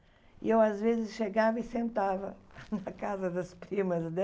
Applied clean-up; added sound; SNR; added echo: none; none; none; none.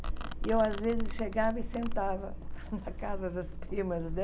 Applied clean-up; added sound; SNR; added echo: none; Domestic sounds, home sounds; 1 dB; none.